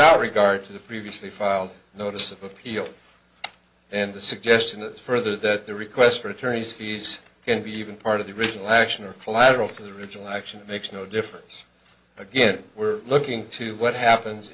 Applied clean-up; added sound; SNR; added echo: none; none; none; none.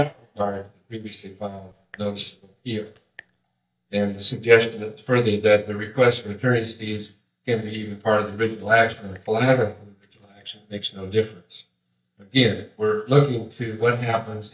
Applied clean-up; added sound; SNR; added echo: neural mask model DeepFilterNet 3.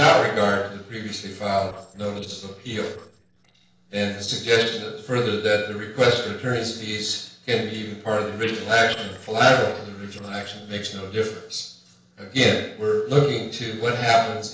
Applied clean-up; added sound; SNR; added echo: neural separator model SepFormer DNS4.